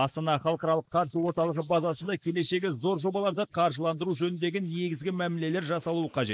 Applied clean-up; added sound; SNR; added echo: neural mask model Resemble Enhance denoiser.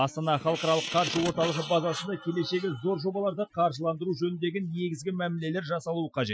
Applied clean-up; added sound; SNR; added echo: classical method Wiener filter.